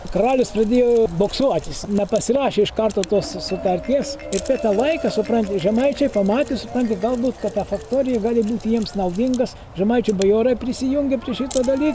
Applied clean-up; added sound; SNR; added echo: none; Mechanisms + Marimba, xylophone; 17 dB; none.